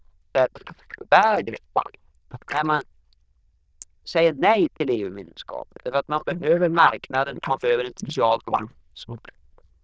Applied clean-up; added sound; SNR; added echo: neural diffusion model UNIVERSE++.